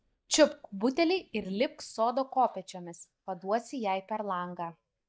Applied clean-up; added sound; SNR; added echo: neural mask model DeepFilterNet 3.